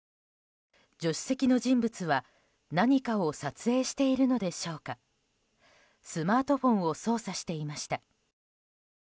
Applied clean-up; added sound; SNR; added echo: none; none; none; none.